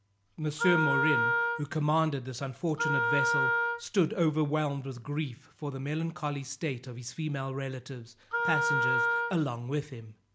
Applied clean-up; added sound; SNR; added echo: none; Wind instrument, woodwind instrument; -1 dB; none.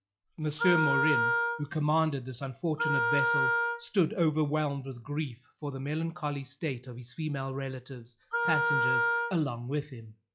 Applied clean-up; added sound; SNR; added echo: classical method log-MMSE.